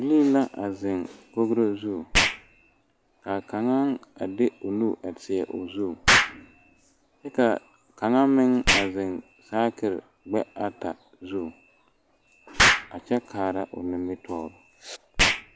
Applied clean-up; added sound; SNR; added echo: none; Explosion; 3 dB; none.